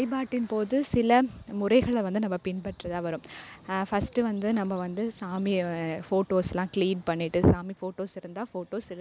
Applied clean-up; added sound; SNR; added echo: none; none; none; none.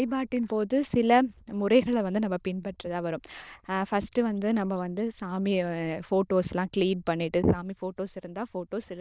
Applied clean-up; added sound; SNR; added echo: neural diffusion model UNIVERSE++.